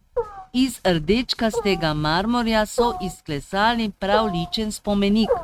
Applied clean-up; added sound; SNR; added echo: neural mask model RNNoise.